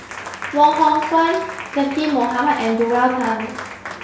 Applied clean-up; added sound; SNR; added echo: none; Applause; 13 dB; none.